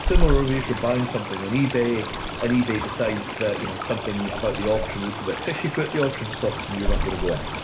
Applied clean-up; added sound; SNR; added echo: none; Stream; 1 dB; reverberation time 2.0 s.